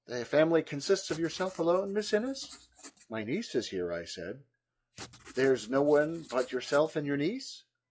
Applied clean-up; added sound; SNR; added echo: classical method log-MMSE.